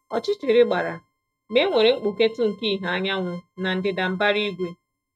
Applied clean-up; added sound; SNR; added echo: neural mask model RNNoise.